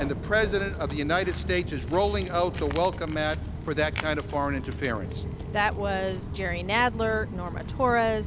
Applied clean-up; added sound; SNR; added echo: none; Walk, footsteps; 6 dB; none.